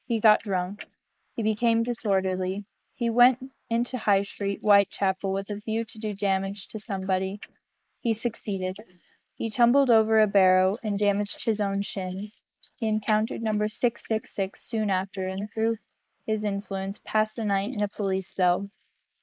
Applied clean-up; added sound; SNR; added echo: neural mask model Resemble Enhance denoiser.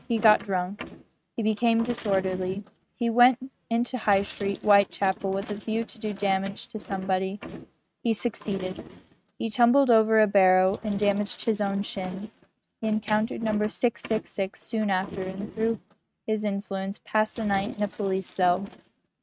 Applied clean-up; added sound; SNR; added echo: neural mask model RNNoise.